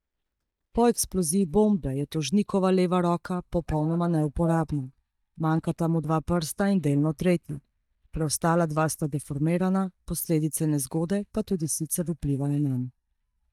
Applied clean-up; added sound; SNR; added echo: neural mask model DeepFilterNet 3.